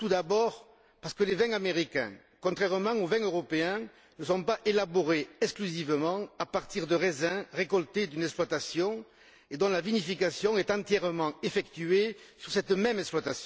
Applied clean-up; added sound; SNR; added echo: none; none; none; none.